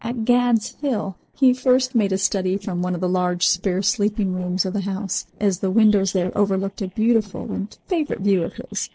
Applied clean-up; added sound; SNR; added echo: neural separator model SepFormer DNS4.